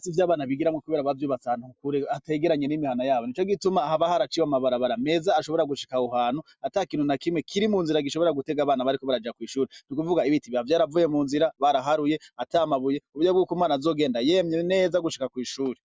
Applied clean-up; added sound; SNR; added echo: none; none; none; none.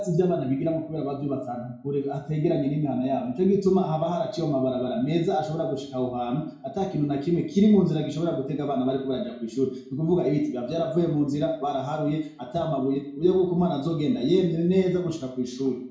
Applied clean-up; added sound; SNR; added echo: none; none; none; reverberation time 0.5 s.